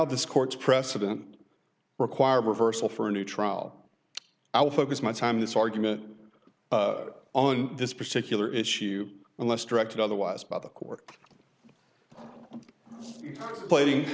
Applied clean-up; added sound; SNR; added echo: none; none; none; none.